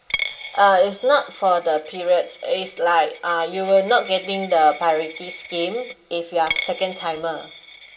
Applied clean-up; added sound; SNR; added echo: none; Coin (dropping); 13 dB; reverberation time 0.4 s.